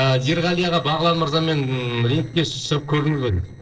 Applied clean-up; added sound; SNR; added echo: neural separator model SepFormer DNS4.